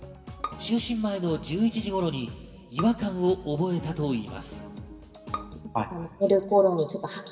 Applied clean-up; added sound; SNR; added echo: none; Bowed string instrument; 16 dB; reverberation time 2.0 s.